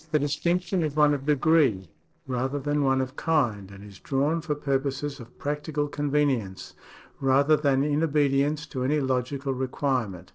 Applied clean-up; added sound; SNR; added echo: neural separator model SepFormer DNS4.